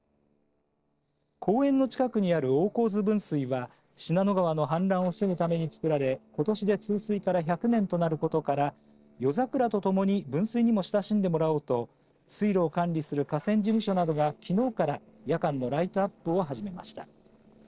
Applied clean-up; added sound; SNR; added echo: neural separator model SepFormer DNS4.